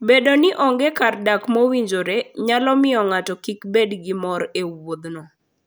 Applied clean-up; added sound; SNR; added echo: none; none; none; none.